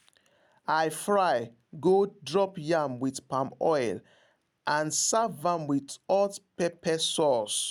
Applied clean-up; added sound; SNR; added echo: none; none; none; none.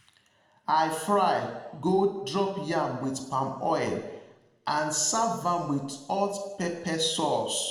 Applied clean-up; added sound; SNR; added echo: none; none; none; reverberation time 0.9 s.